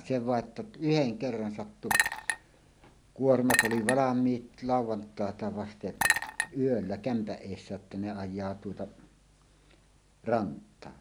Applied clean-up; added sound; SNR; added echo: none; Chink, clink; 0 dB; none.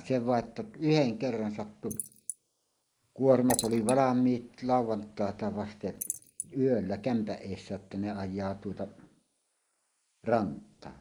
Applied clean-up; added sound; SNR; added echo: neural mask model Resemble Enhance denoiser.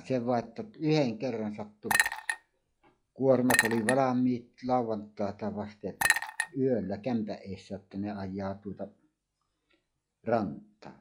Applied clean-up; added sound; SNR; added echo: classical method log-MMSE.